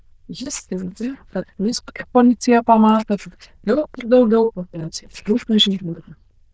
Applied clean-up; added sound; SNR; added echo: neural diffusion model UNIVERSE++.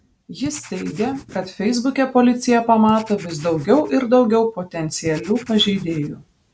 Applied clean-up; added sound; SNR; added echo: none; Writing; 19 dB; none.